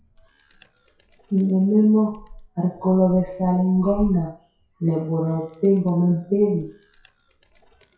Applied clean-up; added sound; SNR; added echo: classical method WPE with log-MMSE.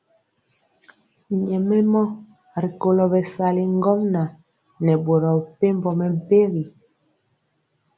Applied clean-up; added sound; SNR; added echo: none; none; none; none.